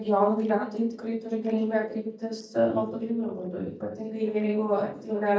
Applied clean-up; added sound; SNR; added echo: neural mask model DeepFilterNet 3.